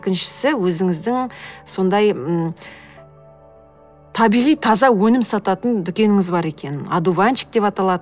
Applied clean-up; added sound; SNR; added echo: none; none; none; none.